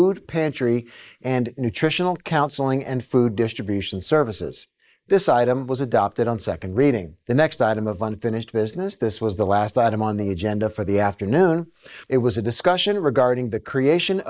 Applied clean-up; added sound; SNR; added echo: neural mask model Resemble Enhance denoiser.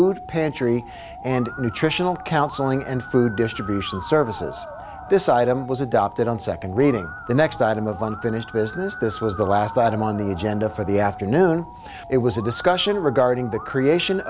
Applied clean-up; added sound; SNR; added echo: none; Musical instrument; 15 dB; none.